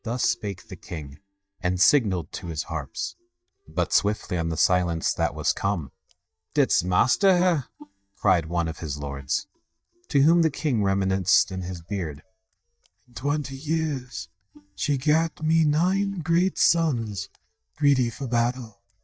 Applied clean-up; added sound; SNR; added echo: neural mask model DeepFilterNet 3.